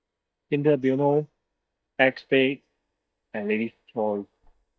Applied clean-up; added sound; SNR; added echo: neural mask model DeepFilterNet 3.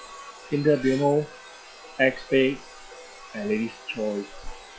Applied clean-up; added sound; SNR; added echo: classical method log-MMSE.